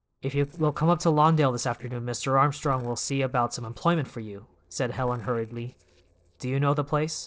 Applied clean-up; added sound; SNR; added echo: neural separator model SepFormer DNS4.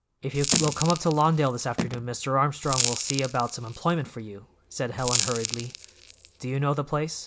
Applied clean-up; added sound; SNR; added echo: none; Crackle + Telephone; 5 dB; none.